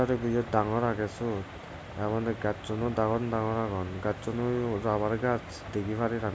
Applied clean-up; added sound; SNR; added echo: none; none; none; none.